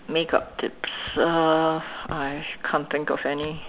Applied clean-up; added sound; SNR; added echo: none; Walk, footsteps; 19 dB; none.